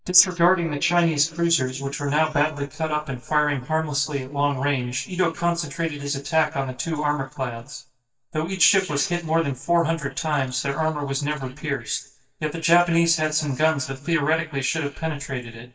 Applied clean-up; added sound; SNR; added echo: neural mask model DeepFilterNet 3.